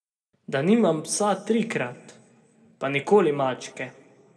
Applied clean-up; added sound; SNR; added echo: none; none; none; reverberation time 1.0 s.